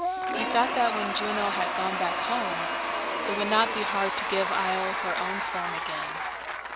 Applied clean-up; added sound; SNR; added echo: none; Applause / Crowd / Cheering; -1 dB; none.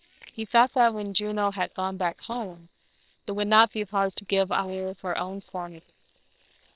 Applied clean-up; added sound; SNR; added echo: neural separator model SepFormer WHAM!.